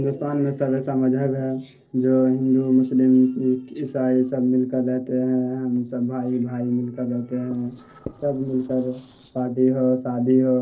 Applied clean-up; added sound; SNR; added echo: neural separator model SepFormer DNS4.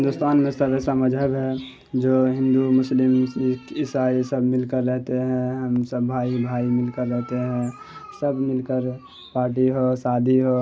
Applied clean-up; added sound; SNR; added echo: none; none; none; none.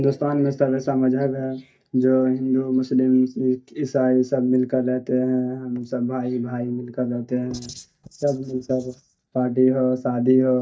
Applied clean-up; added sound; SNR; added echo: neural mask model DeepFilterNet 3.